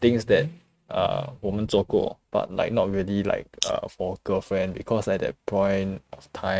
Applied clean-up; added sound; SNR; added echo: neural mask model RNNoise.